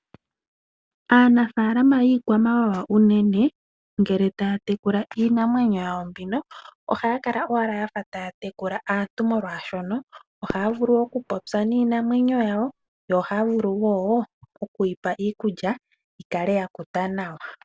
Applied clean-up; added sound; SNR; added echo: none; Fireworks; 18 dB; none.